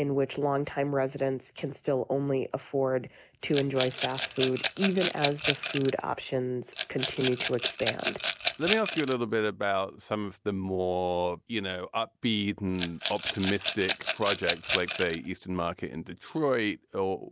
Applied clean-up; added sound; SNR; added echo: none; Rattle / Glass; 4 dB; none.